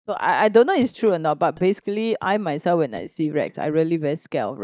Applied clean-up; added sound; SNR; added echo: neural mask model DeepFilterNet 3.